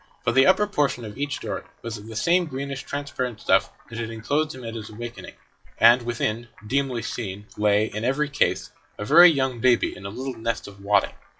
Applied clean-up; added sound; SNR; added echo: classical method WPE with log-MMSE.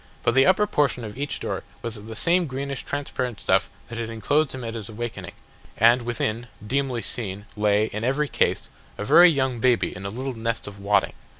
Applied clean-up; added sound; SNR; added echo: none; none; none; none.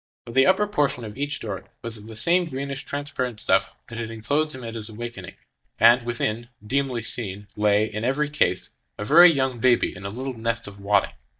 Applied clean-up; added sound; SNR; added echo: neural mask model DeepFilterNet 3.